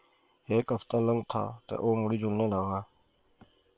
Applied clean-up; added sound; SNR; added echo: neural separator model SepFormer WHAM!.